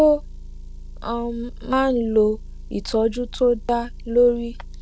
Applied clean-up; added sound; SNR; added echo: none; Motor vehicle (road) / Engine; 13 dB; none.